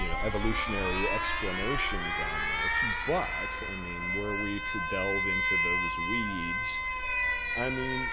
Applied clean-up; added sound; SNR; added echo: none; Alarm; -5 dB; none.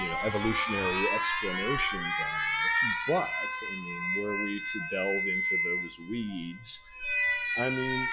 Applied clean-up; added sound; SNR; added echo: classical method log-MMSE.